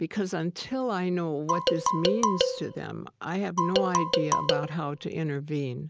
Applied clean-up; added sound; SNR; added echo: none; Marimba, xylophone; -2 dB; none.